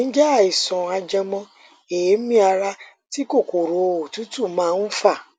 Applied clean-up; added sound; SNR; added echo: none; none; none; none.